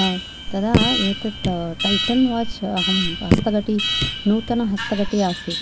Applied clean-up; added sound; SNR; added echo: none; Raindrop / Drip + Alarm; 1 dB; none.